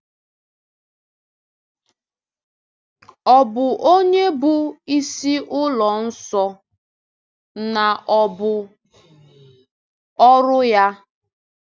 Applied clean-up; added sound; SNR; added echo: none; none; none; none.